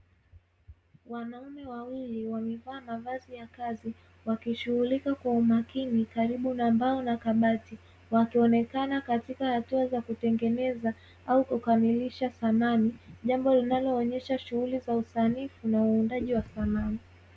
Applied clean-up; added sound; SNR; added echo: none; none; none; none.